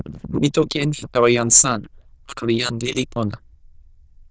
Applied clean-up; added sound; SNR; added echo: neural diffusion model UNIVERSE++.